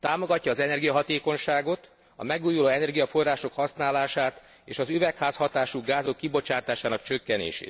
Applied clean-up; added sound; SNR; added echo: none; none; none; none.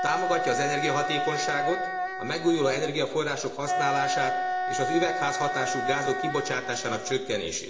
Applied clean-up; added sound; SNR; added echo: none; Wind instrument, woodwind instrument; 2 dB; reverberation time 0.8 s.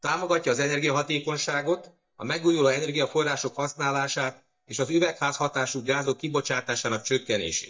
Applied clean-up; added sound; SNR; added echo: neural mask model DeepFilterNet 3.